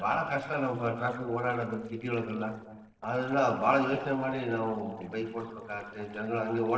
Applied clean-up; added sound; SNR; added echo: neural separator model SepFormer DNS4.